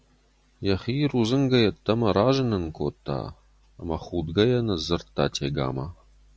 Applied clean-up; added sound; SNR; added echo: none; none; none; none.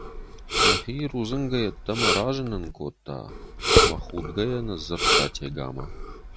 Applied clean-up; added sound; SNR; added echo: none; Respiratory sounds; -4 dB; none.